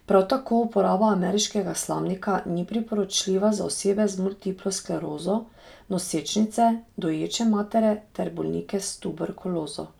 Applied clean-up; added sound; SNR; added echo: none; none; none; none.